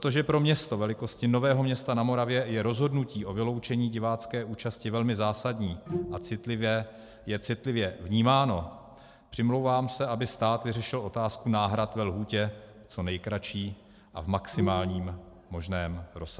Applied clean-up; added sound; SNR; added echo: none; Bowed string instrument; 10 dB; none.